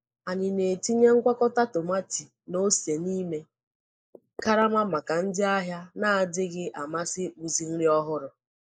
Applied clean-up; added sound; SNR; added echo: neural mask model Resemble Enhance denoiser.